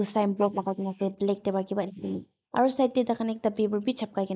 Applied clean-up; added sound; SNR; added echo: neural mask model Resemble Enhance denoiser.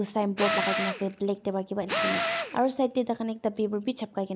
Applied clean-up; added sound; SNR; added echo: none; Tools; 1 dB; none.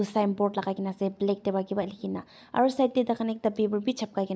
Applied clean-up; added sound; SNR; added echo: none; none; none; none.